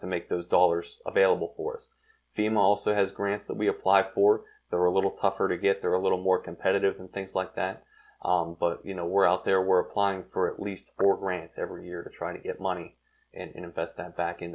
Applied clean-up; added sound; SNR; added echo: none; none; none; none.